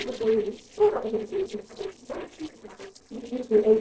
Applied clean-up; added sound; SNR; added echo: neural separator model SepFormer DNS4.